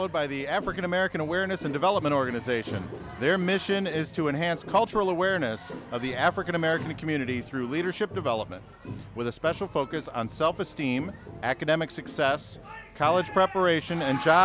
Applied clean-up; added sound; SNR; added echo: none; none; none; none.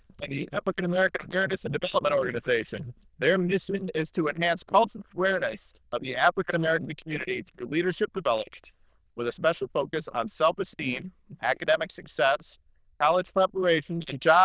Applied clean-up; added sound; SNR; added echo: neural diffusion model UNIVERSE++.